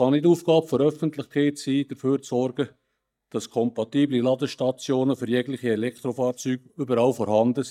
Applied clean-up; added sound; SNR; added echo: neural mask model DeepFilterNet 3.